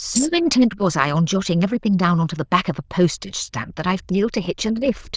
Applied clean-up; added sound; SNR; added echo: neural diffusion model UNIVERSE++.